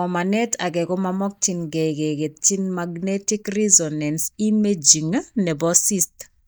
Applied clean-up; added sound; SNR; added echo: neural mask model DeepFilterNet 3.